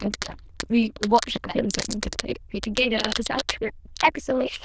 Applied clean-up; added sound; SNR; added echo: neural diffusion model UNIVERSE++.